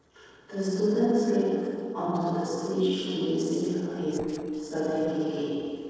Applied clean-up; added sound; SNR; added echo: neural separator model SepFormer DNS4.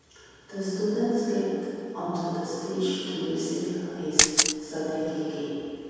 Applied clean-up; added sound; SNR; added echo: none; Camera; -4 dB; reverberation time 2.1 s.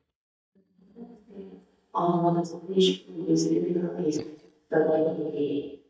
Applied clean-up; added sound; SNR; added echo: neural mask model DeepFilterNet 3.